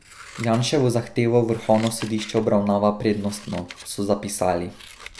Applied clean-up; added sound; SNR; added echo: none; Scissors; 20 dB; none.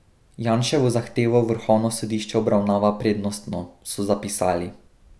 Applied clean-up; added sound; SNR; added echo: none; none; none; none.